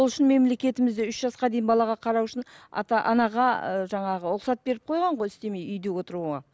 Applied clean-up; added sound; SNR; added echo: none; none; none; none.